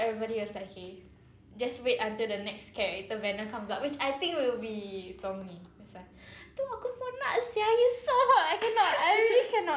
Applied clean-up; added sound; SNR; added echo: none; none; none; none.